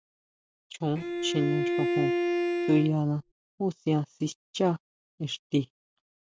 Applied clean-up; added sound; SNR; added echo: none; Bowed string instrument; -1 dB; none.